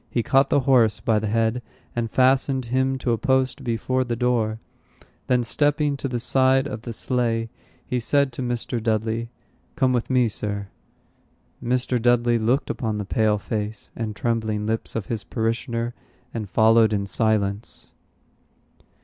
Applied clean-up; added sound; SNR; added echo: none; none; none; none.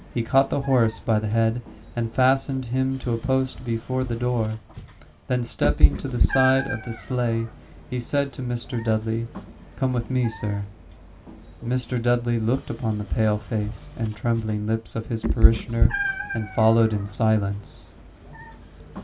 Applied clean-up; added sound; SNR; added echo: none; Meow; 4 dB; reverberation time 0.2 s.